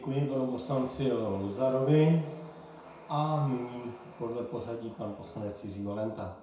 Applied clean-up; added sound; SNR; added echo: none; none; none; reverberation time 0.6 s.